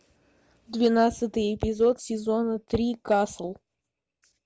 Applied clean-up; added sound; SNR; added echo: none; none; none; none.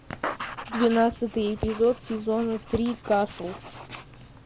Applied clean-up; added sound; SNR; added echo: none; Writing; 11 dB; none.